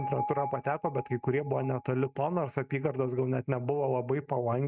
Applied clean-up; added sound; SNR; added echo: neural mask model RNNoise.